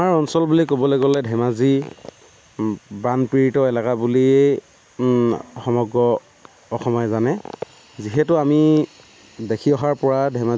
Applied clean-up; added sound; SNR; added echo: none; none; none; none.